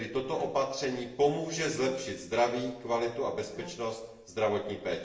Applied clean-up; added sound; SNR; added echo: none; Bowed string instrument; 19 dB; reverberation time 0.8 s.